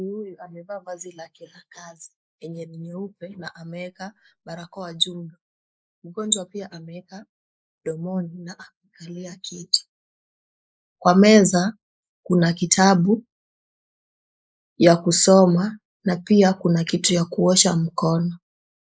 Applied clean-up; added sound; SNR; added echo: neural mask model Resemble Enhance denoiser.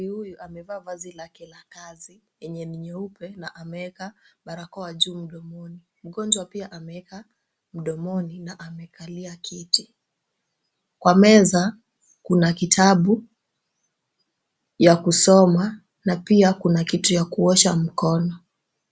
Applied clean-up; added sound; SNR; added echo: none; none; none; none.